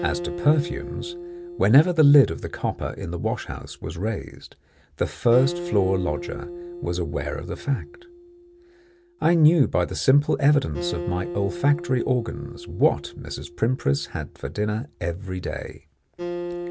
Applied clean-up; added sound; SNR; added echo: none; Acoustic guitar; 12 dB; none.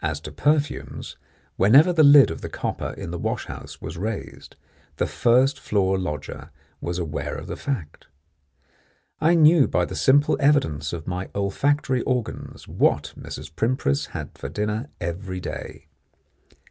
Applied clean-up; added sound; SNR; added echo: none; none; none; none.